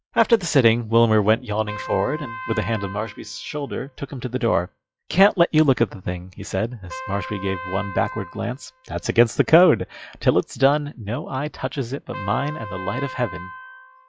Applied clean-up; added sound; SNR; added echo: classical method log-MMSE.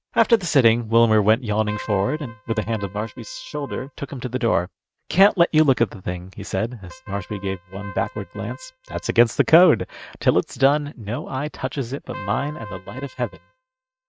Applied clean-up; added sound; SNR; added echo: neural mask model RNNoise.